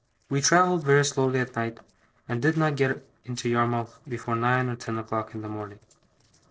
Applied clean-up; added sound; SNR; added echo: neural separator model SepFormer DNS4.